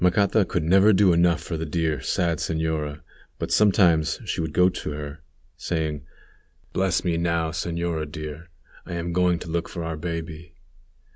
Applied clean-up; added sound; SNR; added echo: none; none; none; none.